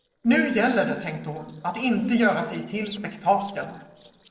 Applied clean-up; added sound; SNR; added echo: neural separator model SepFormer DNS4.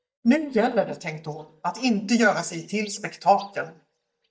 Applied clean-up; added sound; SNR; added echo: neural mask model DeepFilterNet 3.